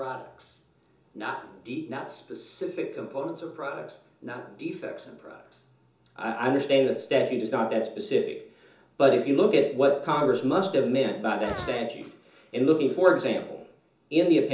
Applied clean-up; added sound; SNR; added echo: none; Fart; 17 dB; reverberation time 0.6 s.